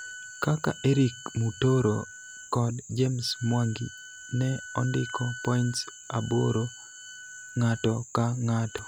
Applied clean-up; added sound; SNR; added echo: none; Wind instrument, woodwind instrument; 17 dB; none.